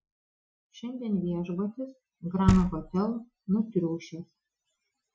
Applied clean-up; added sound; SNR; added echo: classical method Wiener filter.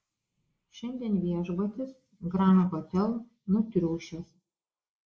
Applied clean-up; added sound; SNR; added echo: neural mask model Resemble Enhance denoiser.